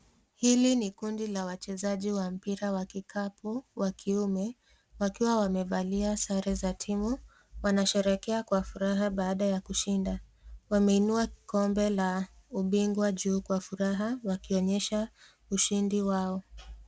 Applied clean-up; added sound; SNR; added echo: none; none; none; none.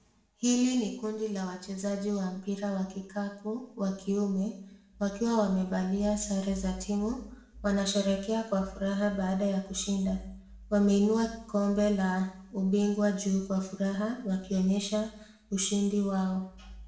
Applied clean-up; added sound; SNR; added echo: none; none; none; reverberation time 0.6 s.